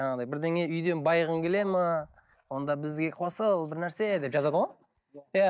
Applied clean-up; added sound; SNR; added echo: neural mask model DeepFilterNet 3.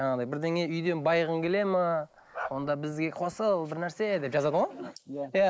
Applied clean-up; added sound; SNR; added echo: neural mask model Resemble Enhance denoiser.